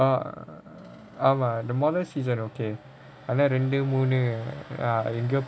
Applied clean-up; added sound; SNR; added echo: none; none; none; none.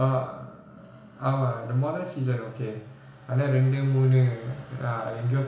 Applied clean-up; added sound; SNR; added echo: none; none; none; reverberation time 0.7 s.